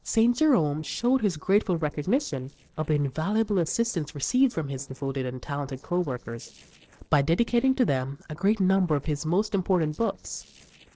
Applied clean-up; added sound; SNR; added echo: neural separator model SepFormer DNS4.